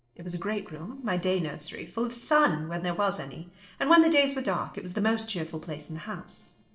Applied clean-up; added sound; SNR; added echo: neural separator model SepFormer DNS4.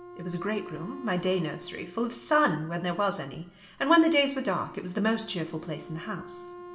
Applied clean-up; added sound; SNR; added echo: none; Wind instrument, woodwind instrument; 18 dB; reverberation time 1.7 s.